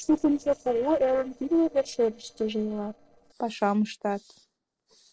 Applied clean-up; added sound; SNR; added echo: neural separator model SepFormer DNS4.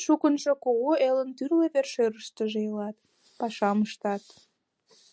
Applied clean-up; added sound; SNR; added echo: none; none; none; none.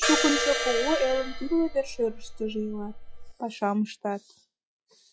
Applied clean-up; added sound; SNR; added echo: classical method log-MMSE.